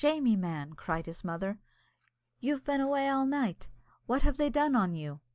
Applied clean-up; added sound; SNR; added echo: none; none; none; none.